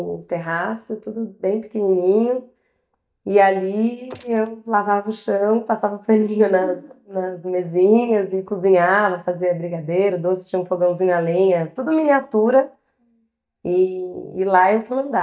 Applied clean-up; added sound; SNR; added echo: neural mask model DeepFilterNet 3.